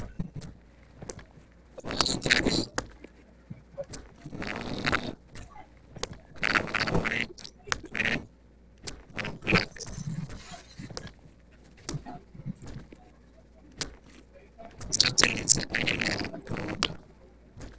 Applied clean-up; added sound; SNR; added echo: neural separator model SepFormer DNS4.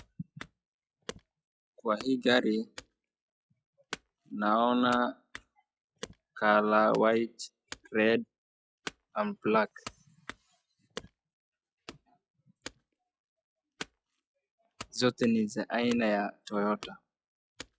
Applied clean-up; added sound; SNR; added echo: classical method log-MMSE.